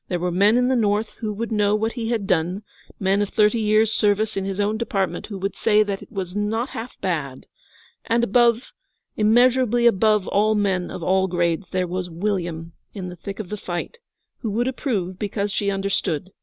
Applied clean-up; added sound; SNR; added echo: none; none; none; none.